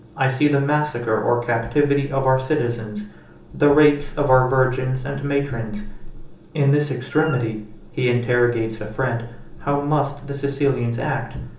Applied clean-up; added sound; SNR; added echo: none; Wind instrument, woodwind instrument; 13 dB; reverberation time 1.2 s.